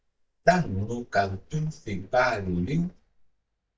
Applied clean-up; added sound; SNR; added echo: neural mask model DeepFilterNet 3.